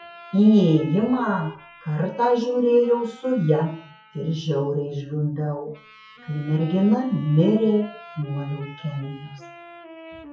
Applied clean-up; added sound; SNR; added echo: classical method WPE with log-MMSE.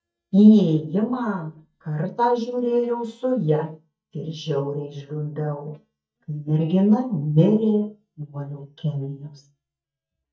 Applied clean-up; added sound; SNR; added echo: neural mask model DeepFilterNet 3.